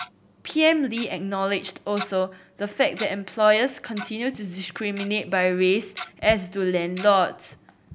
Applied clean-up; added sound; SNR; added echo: none; Tick-tock; 18 dB; none.